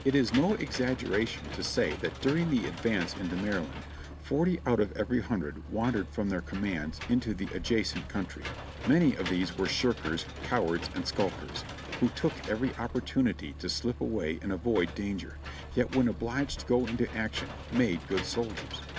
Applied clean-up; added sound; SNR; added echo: none; Engine / Mechanisms; 10 dB; none.